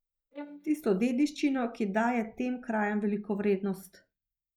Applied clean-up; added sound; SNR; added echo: neural mask model DeepFilterNet 3.